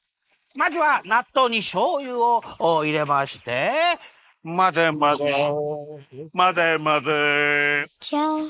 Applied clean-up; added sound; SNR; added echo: neural mask model Resemble Enhance denoiser.